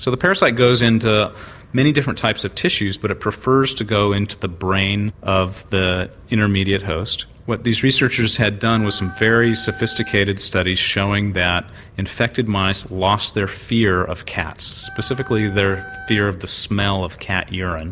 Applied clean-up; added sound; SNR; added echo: none; Wind instrument, woodwind instrument; 16 dB; none.